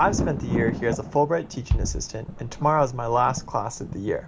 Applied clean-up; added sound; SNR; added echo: none; Bass drum + Thunder; 5 dB; none.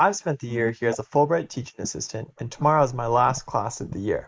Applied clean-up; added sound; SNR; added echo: neural mask model Resemble Enhance denoiser.